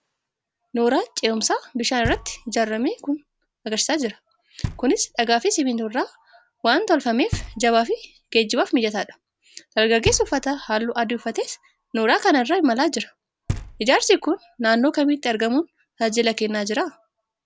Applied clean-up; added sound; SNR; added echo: none; Knock; 16 dB; none.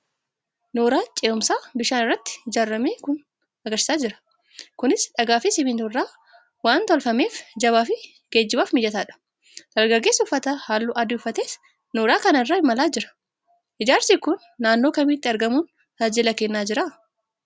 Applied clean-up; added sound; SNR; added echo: none; none; none; none.